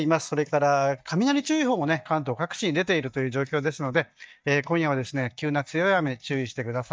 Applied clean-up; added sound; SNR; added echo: neural mask model DeepFilterNet 3.